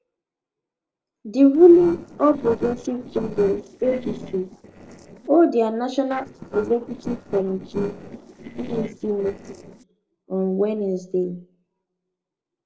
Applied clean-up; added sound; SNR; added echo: neural separator model SepFormer DNS4.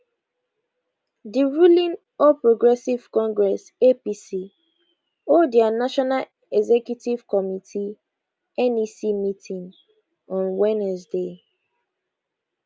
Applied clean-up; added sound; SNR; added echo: none; none; none; none.